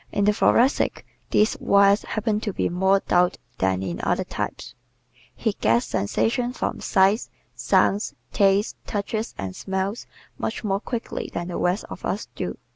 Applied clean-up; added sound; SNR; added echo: none; none; none; none.